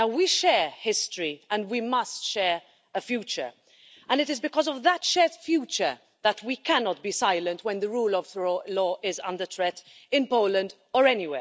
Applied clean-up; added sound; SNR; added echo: none; none; none; none.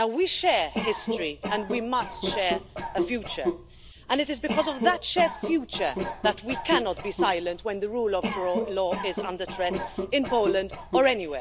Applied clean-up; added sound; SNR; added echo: none; Cough; 5 dB; none.